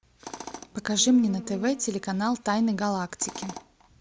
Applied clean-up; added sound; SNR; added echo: none; Insect + Tools; 15 dB; none.